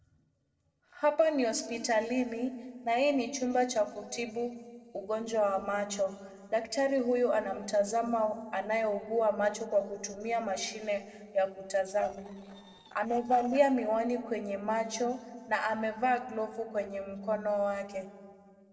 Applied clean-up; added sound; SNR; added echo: neural separator model SepFormer DNS4.